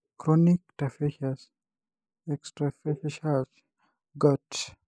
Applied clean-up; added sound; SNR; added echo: neural mask model Resemble Enhance denoiser.